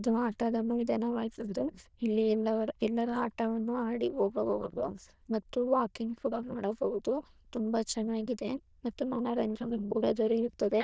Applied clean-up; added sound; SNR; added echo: neural diffusion model UNIVERSE++.